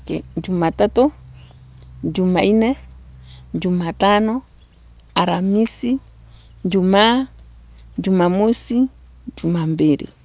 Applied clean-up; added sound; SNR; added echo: none; none; none; none.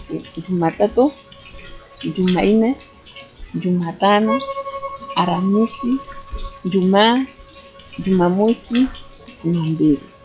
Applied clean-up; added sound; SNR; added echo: classical method log-MMSE.